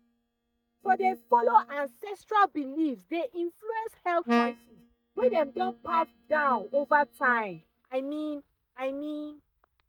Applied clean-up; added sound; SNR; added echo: neural mask model DeepFilterNet 3.